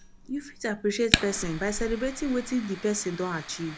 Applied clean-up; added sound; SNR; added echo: none; Fire; 5 dB; none.